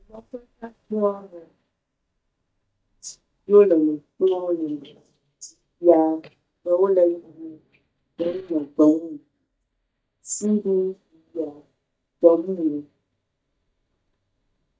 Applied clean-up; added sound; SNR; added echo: neural mask model DeepFilterNet 3.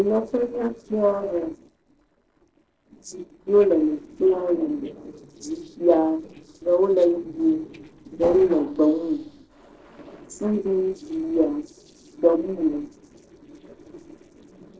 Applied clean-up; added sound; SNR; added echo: neural separator model SepFormer DNS4.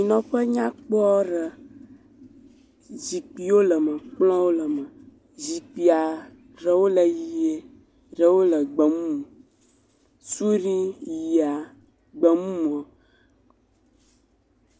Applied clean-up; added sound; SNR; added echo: none; none; none; none.